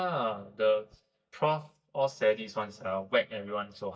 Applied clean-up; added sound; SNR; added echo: neural mask model DeepFilterNet 3.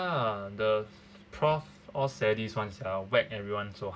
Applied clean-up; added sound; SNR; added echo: none; none; none; none.